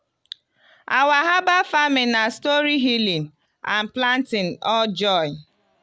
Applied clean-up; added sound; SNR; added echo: none; none; none; none.